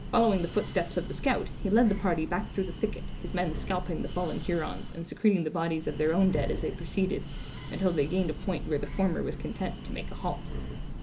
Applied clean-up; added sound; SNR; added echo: none; Breathing; 7 dB; none.